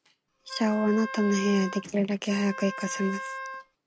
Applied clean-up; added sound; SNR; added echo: none; Wind instrument, woodwind instrument; 10 dB; none.